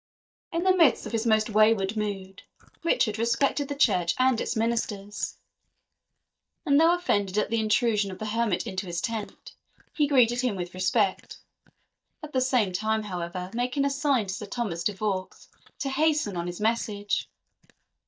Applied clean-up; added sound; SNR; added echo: neural mask model DeepFilterNet 3.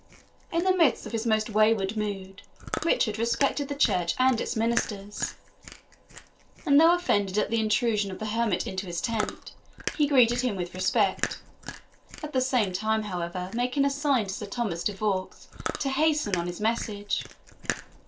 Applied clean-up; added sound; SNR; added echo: none; Chewing, mastication; 13 dB; reverberation time 0.2 s.